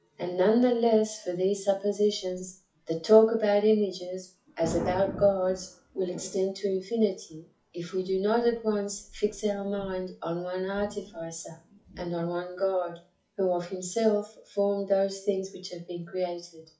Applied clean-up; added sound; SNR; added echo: classical method WPE with log-MMSE.